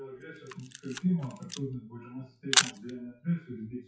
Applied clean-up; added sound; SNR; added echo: classical method WPE with log-MMSE.